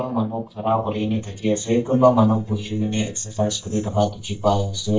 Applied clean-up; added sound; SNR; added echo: neural mask model DeepFilterNet 3.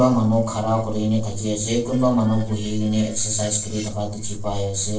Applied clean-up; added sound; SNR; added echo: neural separator model SepFormer DNS4.